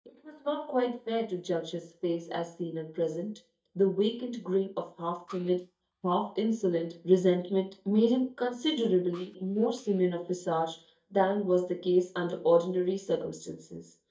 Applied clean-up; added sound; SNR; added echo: neural mask model DeepFilterNet 3.